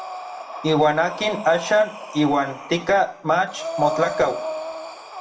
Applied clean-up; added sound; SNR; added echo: none; Breathing; 10 dB; reverberation time 0.4 s.